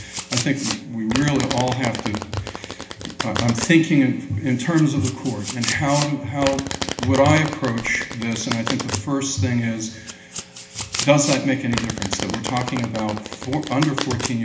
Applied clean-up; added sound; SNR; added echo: none; Domestic sounds, home sounds; 8 dB; reverberation time 1.0 s.